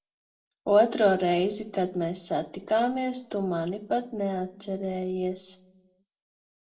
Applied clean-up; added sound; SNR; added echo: none; none; none; reverberation time 0.4 s.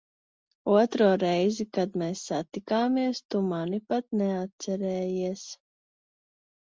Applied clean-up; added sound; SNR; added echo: none; none; none; none.